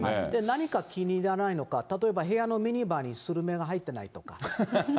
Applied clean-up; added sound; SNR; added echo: none; none; none; none.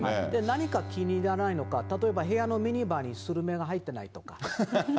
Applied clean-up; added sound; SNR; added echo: none; Bowed string instrument; 11 dB; none.